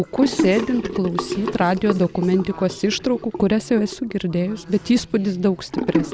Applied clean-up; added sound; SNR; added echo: none; Sink (filling or washing) / Gurgling; 8 dB; none.